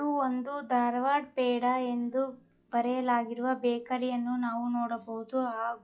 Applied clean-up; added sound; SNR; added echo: classical method log-MMSE.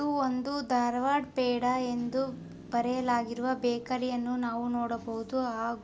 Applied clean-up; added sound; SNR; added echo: none; Car passing by / Traffic noise, roadway noise / Engine; 19 dB; none.